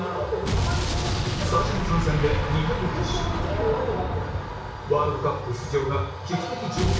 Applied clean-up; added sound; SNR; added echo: none; Explosion; 3 dB; reverberation time 0.6 s.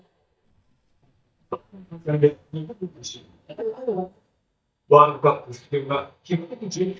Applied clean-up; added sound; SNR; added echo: neural mask model DeepFilterNet 3.